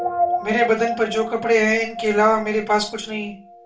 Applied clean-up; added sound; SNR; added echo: none; Guitar; 6 dB; reverberation time 0.3 s.